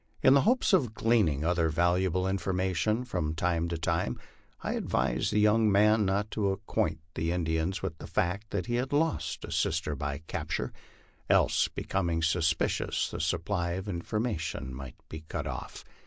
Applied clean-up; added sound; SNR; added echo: none; none; none; none.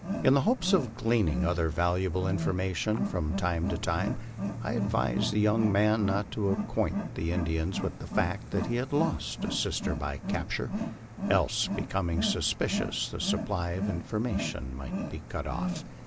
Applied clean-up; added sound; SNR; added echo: none; Wild animals; 5 dB; none.